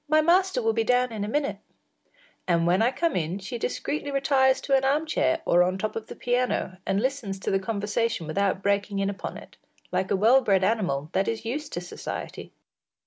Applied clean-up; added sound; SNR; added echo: none; none; none; none.